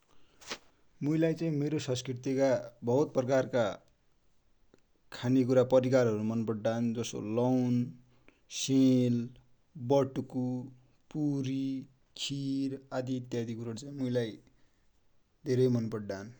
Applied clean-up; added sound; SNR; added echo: none; none; none; none.